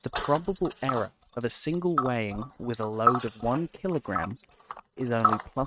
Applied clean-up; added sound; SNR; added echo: neural mask model RNNoise.